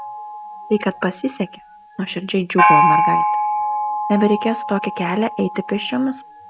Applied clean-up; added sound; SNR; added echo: none; Gong; -1 dB; none.